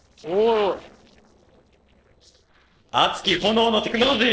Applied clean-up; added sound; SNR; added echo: neural separator model SepFormer DNS4.